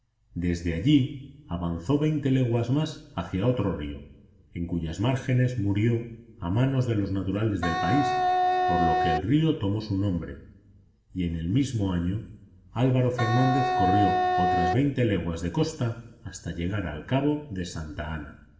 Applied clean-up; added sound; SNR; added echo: none; Wind instrument, woodwind instrument; -2 dB; reverberation time 1.0 s.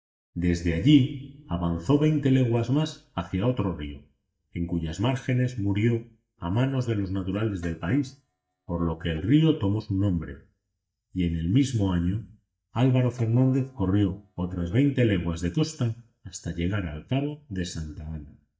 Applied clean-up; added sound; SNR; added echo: neural mask model DeepFilterNet 3.